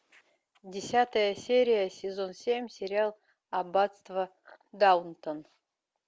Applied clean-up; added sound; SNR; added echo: none; none; none; none.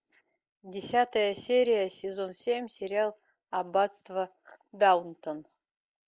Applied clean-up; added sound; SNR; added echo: neural mask model Resemble Enhance denoiser.